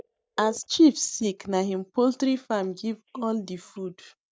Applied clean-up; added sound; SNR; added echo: neural mask model DeepFilterNet 3.